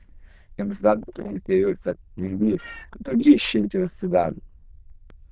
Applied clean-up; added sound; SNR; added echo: neural diffusion model UNIVERSE++.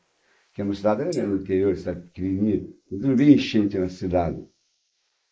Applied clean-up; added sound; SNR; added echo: neural mask model Resemble Enhance denoiser.